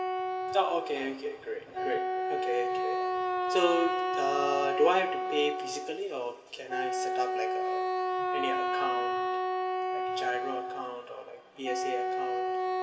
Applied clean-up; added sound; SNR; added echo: none; Wind instrument, woodwind instrument; -2 dB; reverberation time 2.6 s.